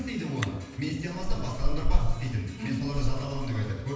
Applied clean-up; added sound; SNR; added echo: none; Chewing, mastication; -3 dB; reverberation time 1.1 s.